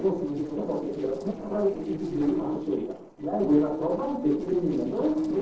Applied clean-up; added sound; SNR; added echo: neural separator model SepFormer DNS4.